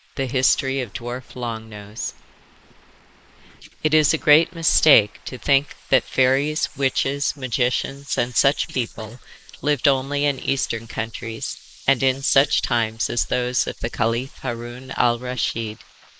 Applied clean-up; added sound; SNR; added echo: neural mask model Resemble Enhance denoiser.